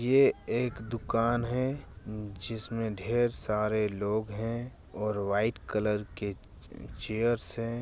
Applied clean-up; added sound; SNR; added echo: none; none; none; none.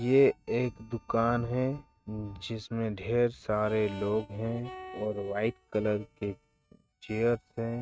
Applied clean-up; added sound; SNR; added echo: neural mask model RNNoise.